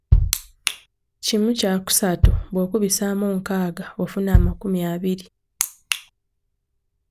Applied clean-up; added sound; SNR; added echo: none; Bass drum; 0 dB; none.